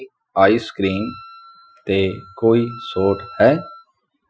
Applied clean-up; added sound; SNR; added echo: classical method Wiener filter.